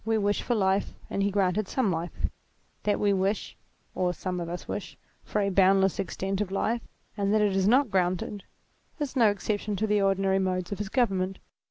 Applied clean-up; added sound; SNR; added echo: none; none; none; none.